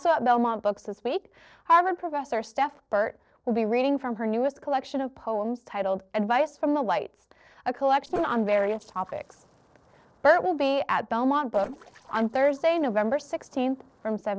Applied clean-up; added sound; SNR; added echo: neural separator model SepFormer DNS4.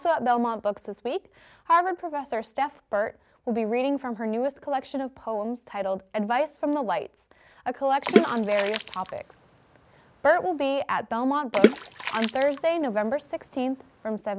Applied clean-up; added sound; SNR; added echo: none; Water / Splash, splatter; 2 dB; none.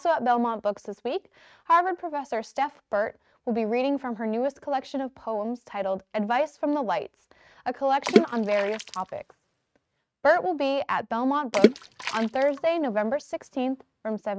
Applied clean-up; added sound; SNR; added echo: neural mask model RNNoise.